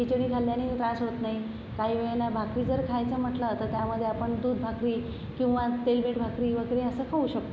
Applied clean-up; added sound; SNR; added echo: none; none; none; none.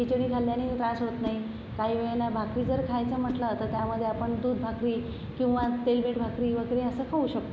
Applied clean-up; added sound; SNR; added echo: none; Whoosh, swoosh, swish; 19 dB; none.